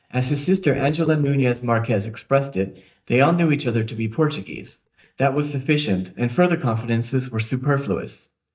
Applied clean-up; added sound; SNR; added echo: neural mask model DeepFilterNet 3.